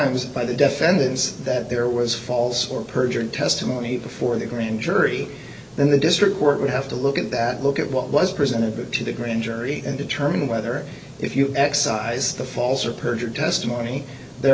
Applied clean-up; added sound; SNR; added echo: none; none; none; none.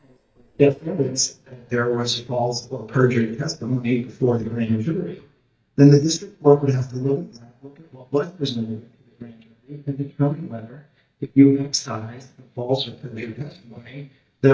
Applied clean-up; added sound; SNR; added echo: neural mask model DeepFilterNet 3.